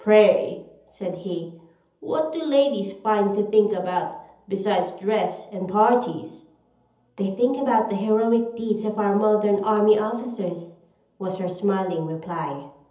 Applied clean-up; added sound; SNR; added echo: none; none; none; reverberation time 0.7 s.